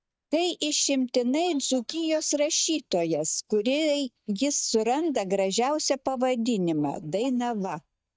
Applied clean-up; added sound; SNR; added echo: neural mask model DeepFilterNet 3.